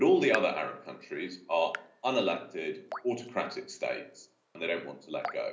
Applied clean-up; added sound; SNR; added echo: none; Raindrop / Drip; 14 dB; reverberation time 0.5 s.